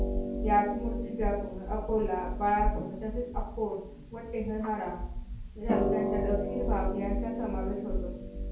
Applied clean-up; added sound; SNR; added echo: none; Harp; 0 dB; reverberation time 0.7 s.